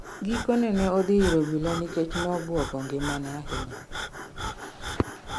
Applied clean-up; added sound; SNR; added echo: none; Breathing; 7 dB; none.